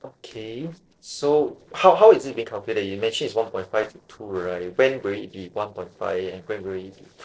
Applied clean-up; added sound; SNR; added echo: neural separator model SepFormer DNS4.